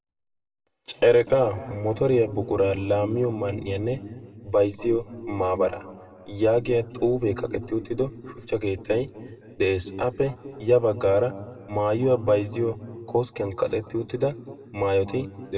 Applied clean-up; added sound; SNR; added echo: none; none; none; reverberation time 1.7 s.